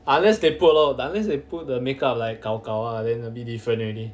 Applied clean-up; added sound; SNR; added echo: none; none; none; none.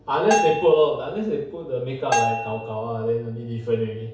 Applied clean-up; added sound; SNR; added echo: none; Bell; 5 dB; reverberation time 0.6 s.